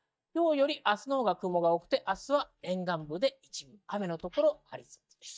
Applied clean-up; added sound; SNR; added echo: neural mask model DeepFilterNet 3.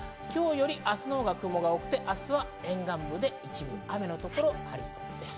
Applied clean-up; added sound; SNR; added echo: none; none; none; none.